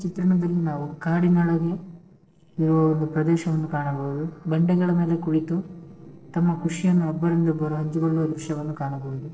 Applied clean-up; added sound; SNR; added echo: neural separator model SepFormer DNS4.